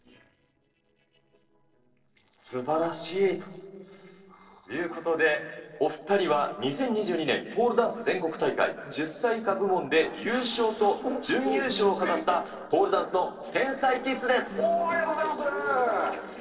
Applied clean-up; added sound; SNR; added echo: neural separator model SepFormer DNS4.